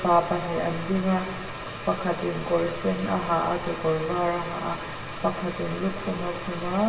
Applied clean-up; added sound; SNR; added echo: none; none; none; reverberation time 1.4 s.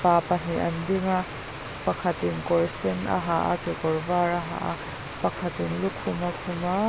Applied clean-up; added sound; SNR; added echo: none; none; none; none.